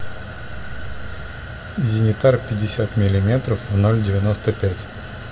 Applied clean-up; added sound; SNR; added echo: none; none; none; reverberation time 3.0 s.